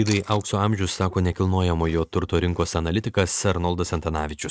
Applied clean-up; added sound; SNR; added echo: neural mask model RNNoise.